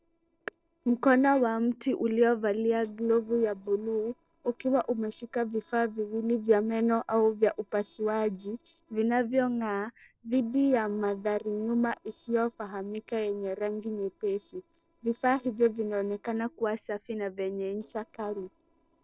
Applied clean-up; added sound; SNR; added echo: neural separator model SepFormer DNS4.